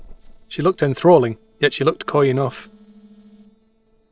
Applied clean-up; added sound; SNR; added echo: neural separator model SepFormer DNS4.